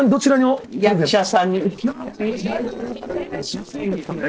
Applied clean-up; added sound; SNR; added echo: neural separator model SepFormer DNS4.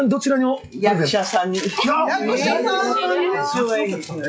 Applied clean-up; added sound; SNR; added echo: classical method log-MMSE.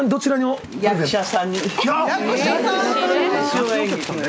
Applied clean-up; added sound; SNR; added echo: none; none; none; none.